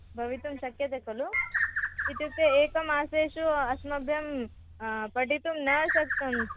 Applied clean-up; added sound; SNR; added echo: none; Bird; 6 dB; none.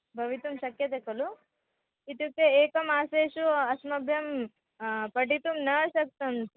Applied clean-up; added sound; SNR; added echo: none; none; none; none.